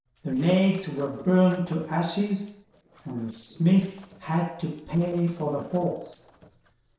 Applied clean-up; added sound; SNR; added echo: neural separator model SepFormer DNS4.